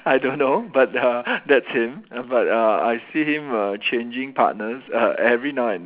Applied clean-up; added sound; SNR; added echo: none; none; none; none.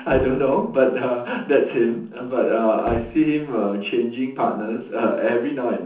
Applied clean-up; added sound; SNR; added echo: none; Knock; 17 dB; reverberation time 0.6 s.